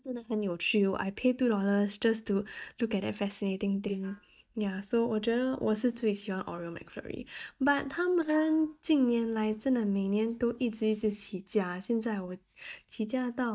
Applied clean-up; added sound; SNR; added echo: neural mask model DeepFilterNet 3.